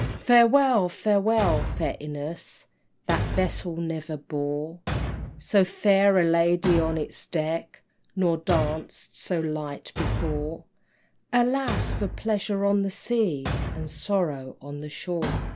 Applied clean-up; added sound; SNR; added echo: none; Thump, thud; 7 dB; none.